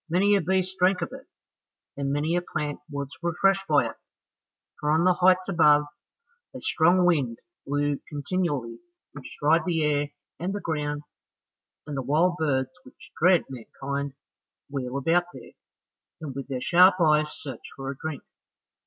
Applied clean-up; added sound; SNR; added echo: none; none; none; none.